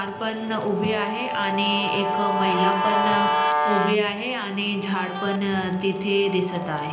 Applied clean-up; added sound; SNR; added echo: none; Guitar; 1 dB; reverberation time 0.9 s.